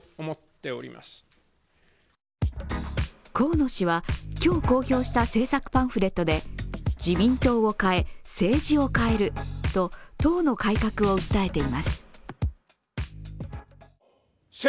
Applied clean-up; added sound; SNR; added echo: none; none; none; none.